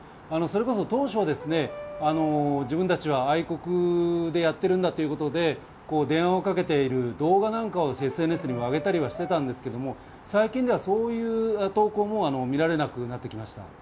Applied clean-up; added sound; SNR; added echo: none; Brass instrument; 16 dB; none.